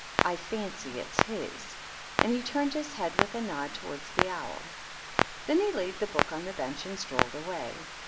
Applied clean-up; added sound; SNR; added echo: none; Clock; 0 dB; reverberation time 1.3 s.